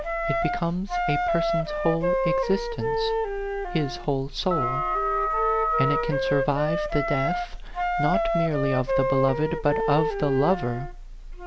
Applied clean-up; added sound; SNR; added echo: none; Wind instrument, woodwind instrument + Wind instrument, woodwind instrument; -1 dB; none.